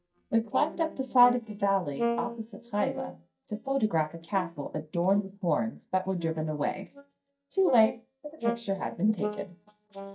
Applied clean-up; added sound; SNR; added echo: neural mask model DeepFilterNet 3.